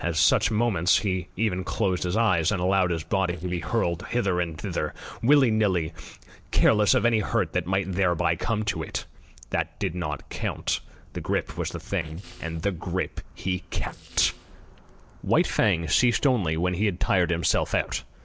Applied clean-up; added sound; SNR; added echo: neural separator model SepFormer DNS4.